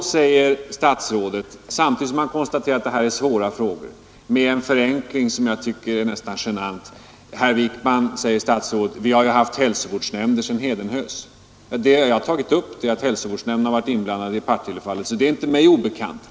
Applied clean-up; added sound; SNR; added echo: none; none; none; none.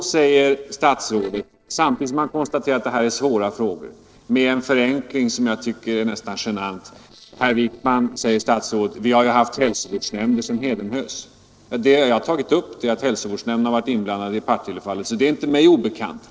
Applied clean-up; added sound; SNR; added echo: neural separator model SepFormer DNS4.